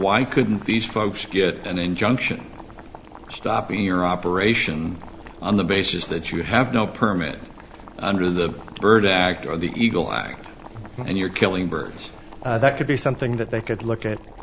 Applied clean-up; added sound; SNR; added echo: none; Boiling; 19 dB; none.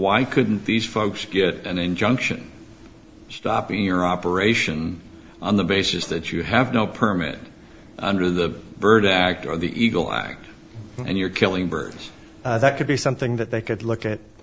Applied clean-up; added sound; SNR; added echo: none; none; none; none.